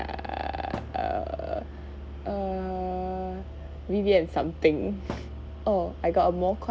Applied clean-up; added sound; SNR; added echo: none; Musical instrument + Thump, thud; 10 dB; none.